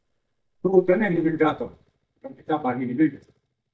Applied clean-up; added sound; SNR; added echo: neural mask model DeepFilterNet 3.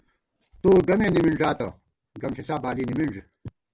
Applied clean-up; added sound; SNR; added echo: none; none; none; none.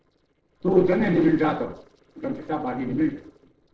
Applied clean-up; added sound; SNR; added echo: neural separator model SepFormer DNS4.